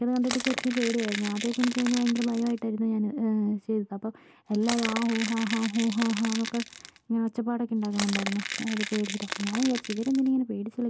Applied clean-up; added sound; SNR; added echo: none; Crackle / Crushing; 8 dB; none.